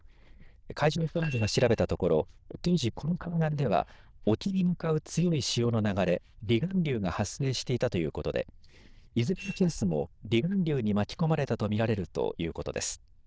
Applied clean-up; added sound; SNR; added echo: neural diffusion model UNIVERSE++.